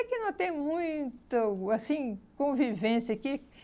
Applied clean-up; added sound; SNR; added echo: none; none; none; none.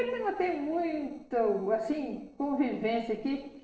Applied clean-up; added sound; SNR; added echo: neural separator model SepFormer DNS4.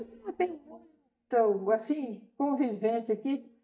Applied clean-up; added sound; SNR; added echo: neural mask model DeepFilterNet 3.